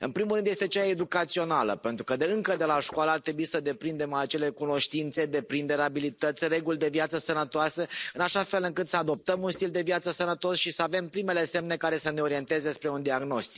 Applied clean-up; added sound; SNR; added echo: neural mask model Resemble Enhance denoiser.